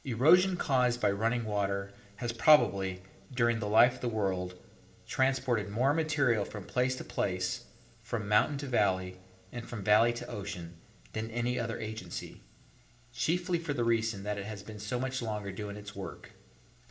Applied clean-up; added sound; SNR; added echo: none; none; none; reverberation time 0.7 s.